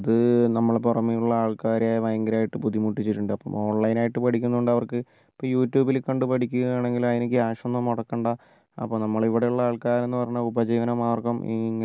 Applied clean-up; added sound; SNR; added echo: none; none; none; none.